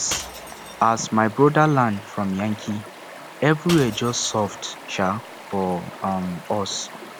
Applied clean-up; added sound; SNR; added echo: none; Shatter / Crushing + Stream; 14 dB; none.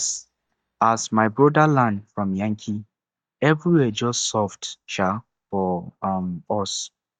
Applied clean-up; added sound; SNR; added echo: neural mask model DeepFilterNet 3.